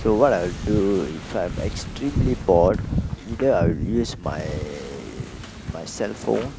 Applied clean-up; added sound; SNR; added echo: none; Wind / Ocean; 5 dB; none.